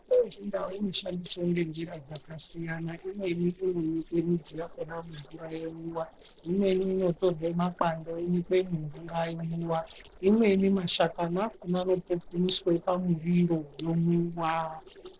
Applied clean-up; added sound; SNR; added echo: neural separator model SepFormer DNS4.